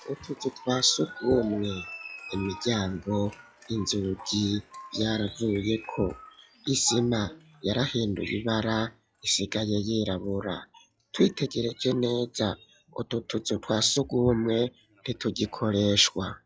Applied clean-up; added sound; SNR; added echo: classical method log-MMSE.